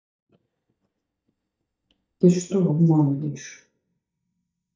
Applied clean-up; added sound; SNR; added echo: neural mask model DeepFilterNet 3.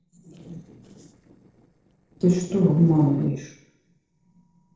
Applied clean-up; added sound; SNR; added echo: neural separator model SepFormer DNS4.